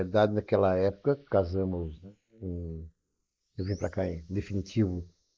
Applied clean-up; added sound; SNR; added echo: neural mask model Resemble Enhance denoiser.